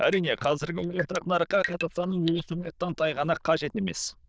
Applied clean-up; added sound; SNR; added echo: neural diffusion model UNIVERSE++.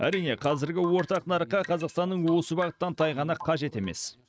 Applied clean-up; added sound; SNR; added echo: neural mask model RNNoise.